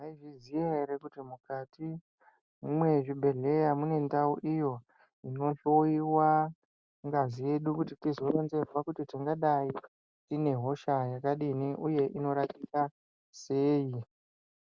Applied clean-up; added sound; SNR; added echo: none; none; none; none.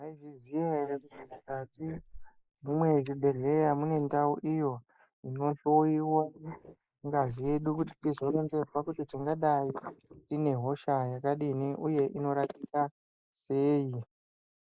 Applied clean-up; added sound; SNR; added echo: neural mask model Resemble Enhance denoiser.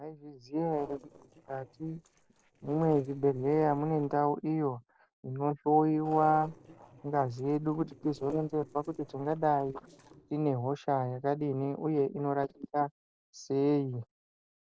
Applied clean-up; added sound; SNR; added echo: neural separator model SepFormer DNS4.